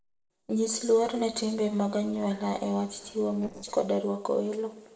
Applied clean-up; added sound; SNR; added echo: neural separator model SepFormer DNS4.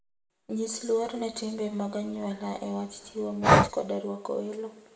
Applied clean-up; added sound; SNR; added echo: none; Breathing; -3 dB; reverberation time 0.8 s.